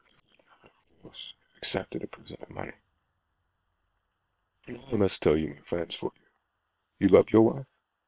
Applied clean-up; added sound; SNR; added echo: neural separator model SepFormer WHAM!.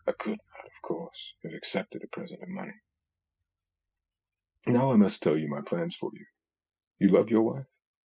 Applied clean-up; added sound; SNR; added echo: classical method spectral subtraction.